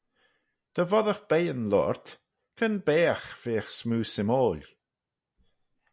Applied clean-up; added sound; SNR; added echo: none; none; none; none.